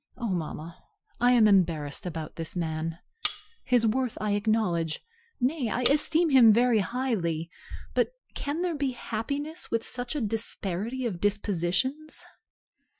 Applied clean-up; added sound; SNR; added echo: classical method Wiener filter.